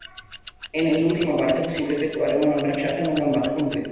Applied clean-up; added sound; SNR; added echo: none; Scissors; 11 dB; reverberation time 1.0 s.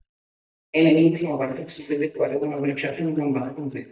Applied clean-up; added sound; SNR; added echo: neural mask model DeepFilterNet 3.